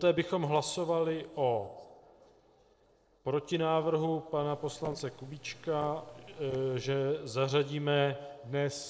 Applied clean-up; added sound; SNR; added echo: neural separator model SepFormer DNS4.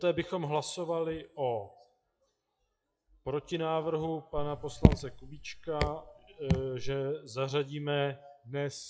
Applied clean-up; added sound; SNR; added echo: classical method WPE with log-MMSE.